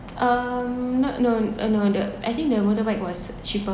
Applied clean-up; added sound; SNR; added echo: none; none; none; none.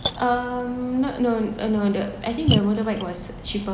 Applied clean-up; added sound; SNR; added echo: none; Splash, splatter; 6 dB; none.